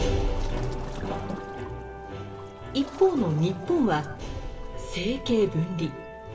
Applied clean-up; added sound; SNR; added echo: none; Waves, surf; 14 dB; reverberation time 0.8 s.